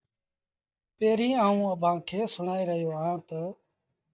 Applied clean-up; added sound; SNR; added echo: neural mask model DeepFilterNet 3.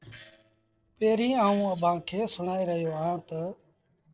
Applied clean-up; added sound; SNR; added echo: neural separator model SepFormer DNS4.